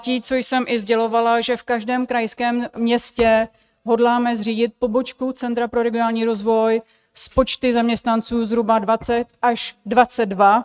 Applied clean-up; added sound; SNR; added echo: neural mask model RNNoise.